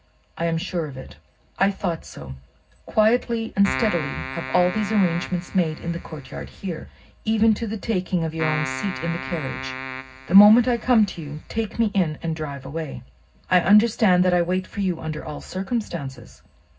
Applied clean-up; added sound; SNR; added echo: none; Keyboard (musical); 9 dB; reverberation time 0.4 s.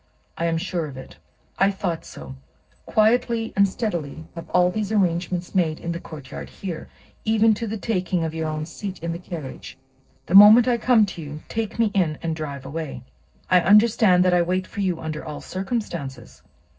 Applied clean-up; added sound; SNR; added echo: neural separator model SepFormer DNS4.